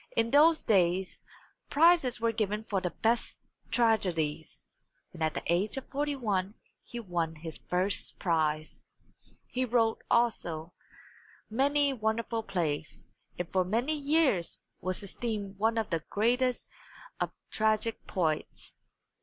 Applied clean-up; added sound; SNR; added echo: none; none; none; none.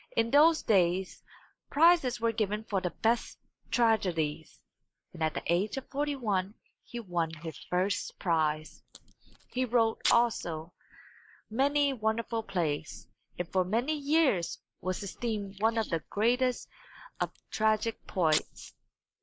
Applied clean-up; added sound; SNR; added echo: neural mask model Resemble Enhance denoiser.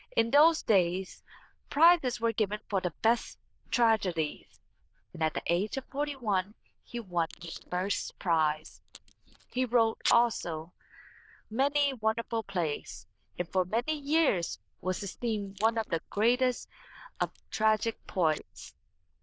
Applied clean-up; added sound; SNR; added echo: neural diffusion model UNIVERSE++.